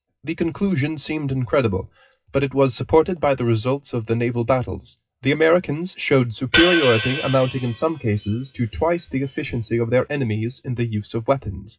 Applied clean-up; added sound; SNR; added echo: classical method WPE with log-MMSE.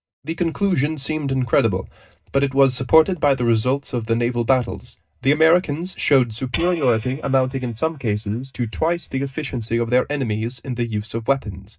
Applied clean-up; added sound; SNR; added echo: neural mask model DeepFilterNet 3.